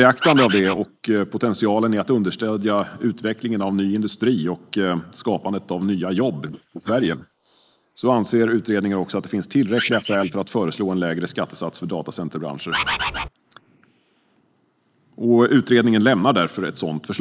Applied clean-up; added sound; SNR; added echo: neural mask model Resemble Enhance denoiser.